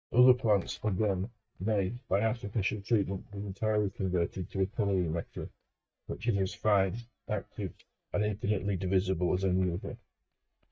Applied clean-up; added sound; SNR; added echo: neural mask model DeepFilterNet 3.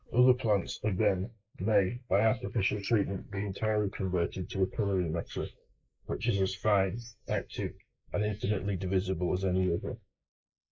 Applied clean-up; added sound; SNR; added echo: neural mask model Resemble Enhance denoiser.